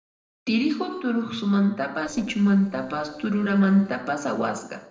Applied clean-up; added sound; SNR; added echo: neural separator model SepFormer DNS4.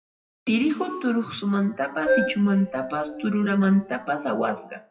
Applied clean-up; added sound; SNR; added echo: classical method WPE with log-MMSE.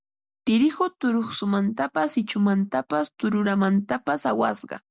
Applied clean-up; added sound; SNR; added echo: none; none; none; none.